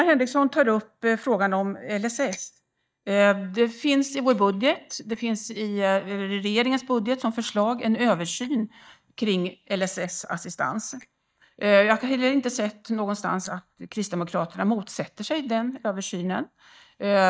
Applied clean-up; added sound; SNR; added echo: neural mask model DeepFilterNet 3.